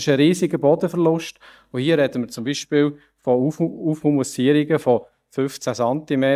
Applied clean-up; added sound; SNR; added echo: neural mask model DeepFilterNet 3.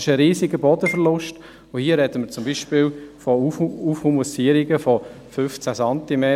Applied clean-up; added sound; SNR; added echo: none; Marimba, xylophone; 15 dB; none.